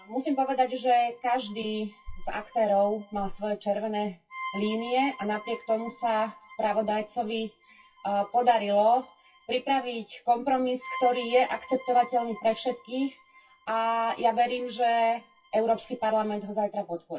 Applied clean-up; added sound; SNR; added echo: classical method WPE with log-MMSE.